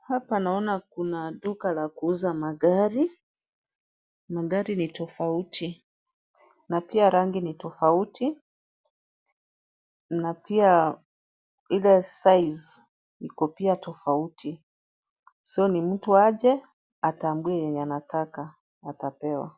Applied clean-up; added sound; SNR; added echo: none; none; none; none.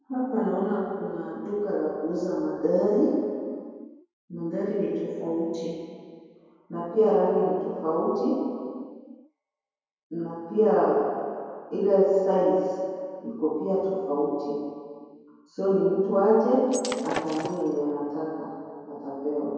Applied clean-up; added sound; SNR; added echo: none; Shatter; 10 dB; reverberation time 2.2 s.